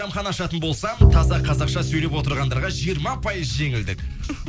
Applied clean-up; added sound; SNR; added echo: none; Bowed string instrument; -3 dB; none.